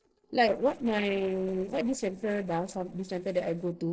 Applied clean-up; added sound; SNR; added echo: neural separator model SepFormer DNS4.